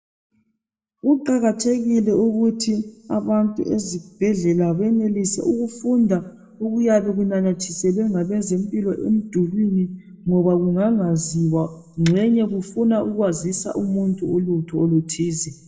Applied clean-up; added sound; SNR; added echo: none; none; none; reverberation time 1.0 s.